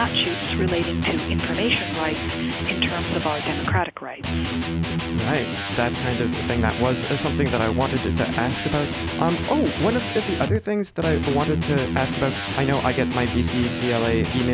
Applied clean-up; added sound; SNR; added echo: none; Electric guitar; 1 dB; none.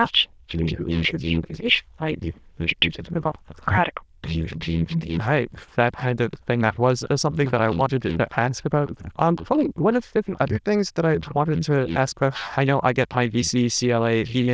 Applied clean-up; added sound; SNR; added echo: neural diffusion model UNIVERSE++.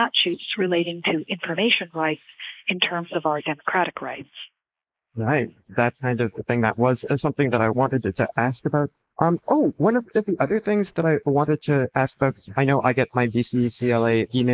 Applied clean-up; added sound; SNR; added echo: neural mask model Resemble Enhance denoiser.